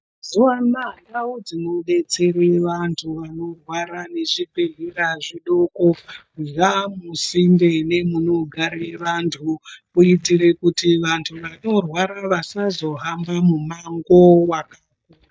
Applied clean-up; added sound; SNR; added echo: neural mask model DeepFilterNet 3.